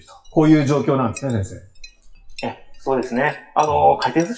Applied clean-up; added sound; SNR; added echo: classical method WPE with log-MMSE.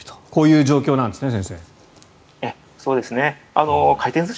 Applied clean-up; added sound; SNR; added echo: none; none; none; none.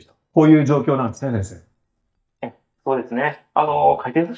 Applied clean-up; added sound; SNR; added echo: neural mask model DeepFilterNet 3.